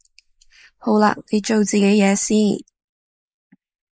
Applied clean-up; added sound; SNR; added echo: neural mask model Resemble Enhance denoiser.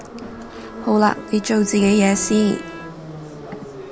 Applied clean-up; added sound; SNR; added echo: none; Subway, metro, underground + Bowed string instrument; 12 dB; none.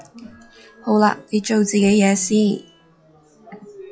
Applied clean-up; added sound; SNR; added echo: classical method log-MMSE.